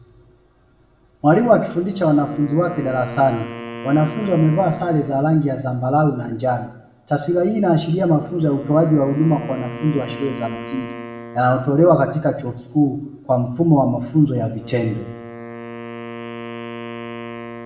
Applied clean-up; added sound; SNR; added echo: none; Wind instrument, woodwind instrument; 15 dB; reverberation time 0.7 s.